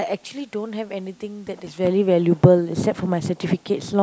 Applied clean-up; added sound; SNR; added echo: none; none; none; none.